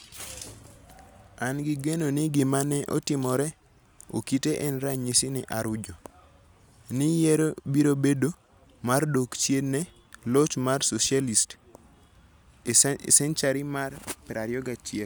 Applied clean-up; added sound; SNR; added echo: none; none; none; none.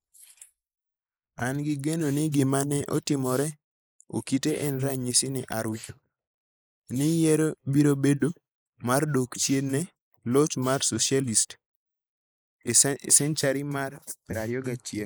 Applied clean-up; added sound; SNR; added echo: neural mask model Resemble Enhance denoiser.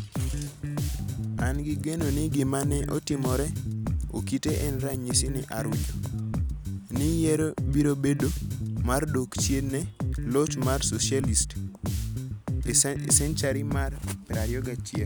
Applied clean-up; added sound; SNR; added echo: none; Bass guitar; 1 dB; none.